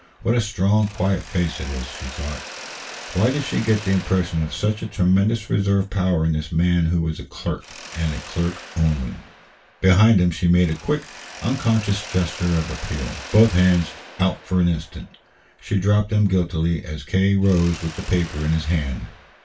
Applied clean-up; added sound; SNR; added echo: none; Mechanisms; 18 dB; reverberation time 0.2 s.